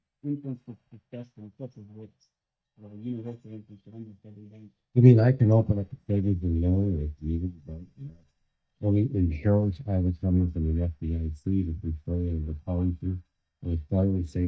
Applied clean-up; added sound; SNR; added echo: neural mask model DeepFilterNet 3.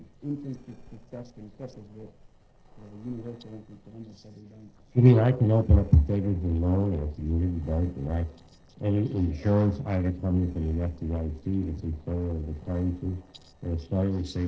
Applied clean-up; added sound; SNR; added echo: neural separator model SepFormer DNS4.